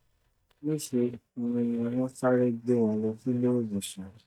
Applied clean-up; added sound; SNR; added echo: neural mask model DeepFilterNet 3.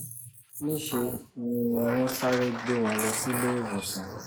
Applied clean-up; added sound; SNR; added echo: neural mask model Resemble Enhance denoiser.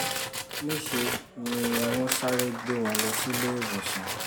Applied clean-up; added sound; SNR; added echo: none; Applause + Tools; 0 dB; none.